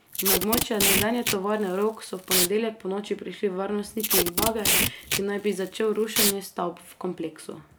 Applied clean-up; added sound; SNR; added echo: none; Packing tape, duct tape; -1 dB; none.